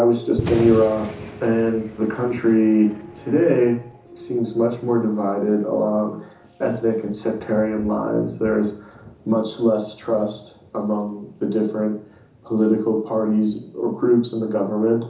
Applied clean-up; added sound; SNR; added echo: none; Thunder; 17 dB; reverberation time 0.7 s.